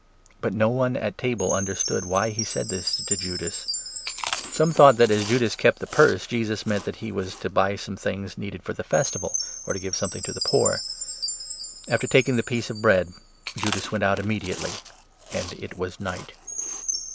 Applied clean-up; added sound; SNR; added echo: none; Chewing, mastication + Chime; 9 dB; none.